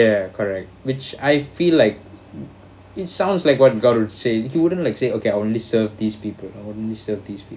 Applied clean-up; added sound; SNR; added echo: none; none; none; none.